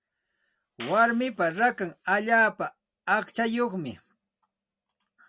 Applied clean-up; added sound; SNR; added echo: none; Clapping; 16 dB; none.